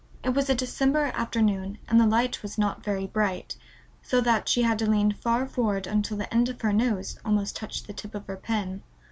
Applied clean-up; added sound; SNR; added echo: none; none; none; none.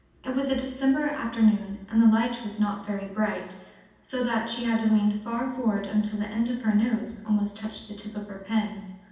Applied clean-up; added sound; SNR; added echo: none; none; none; reverberation time 0.9 s.